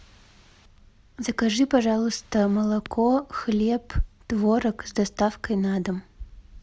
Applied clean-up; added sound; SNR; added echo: none; none; none; none.